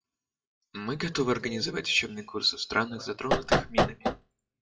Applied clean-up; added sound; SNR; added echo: classical method WPE with log-MMSE.